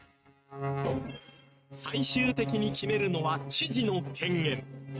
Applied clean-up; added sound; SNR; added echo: neural mask model RNNoise.